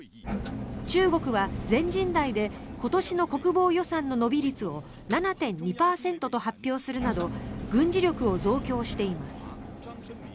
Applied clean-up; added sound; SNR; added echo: none; Engine; 10 dB; none.